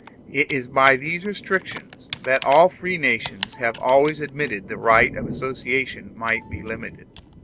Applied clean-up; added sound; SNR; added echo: none; Computer keyboard + Thunder; 15 dB; none.